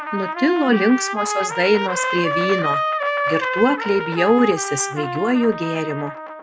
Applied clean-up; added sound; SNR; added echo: none; Trumpet; 4 dB; none.